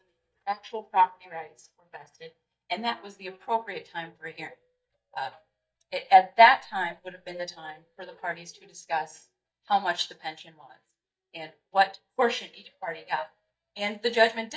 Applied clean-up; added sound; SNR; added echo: neural mask model DeepFilterNet 3.